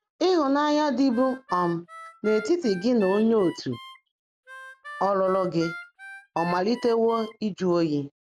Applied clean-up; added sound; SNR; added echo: none; Harmonica; 17 dB; none.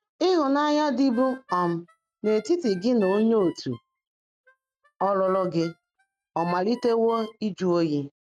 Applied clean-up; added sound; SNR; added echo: neural mask model RNNoise.